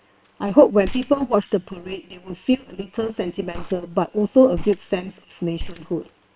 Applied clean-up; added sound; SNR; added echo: neural separator model SepFormer WHAM!.